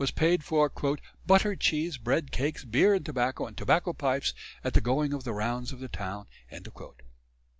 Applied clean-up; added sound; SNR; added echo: none; none; none; none.